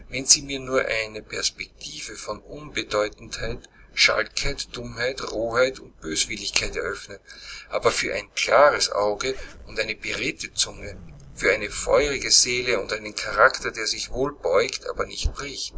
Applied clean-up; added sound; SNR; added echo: none; Zipper (clothing); 18 dB; none.